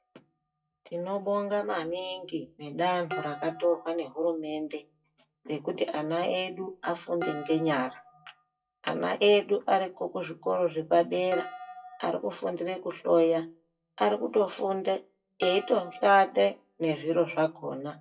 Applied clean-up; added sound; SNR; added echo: classical method WPE with log-MMSE.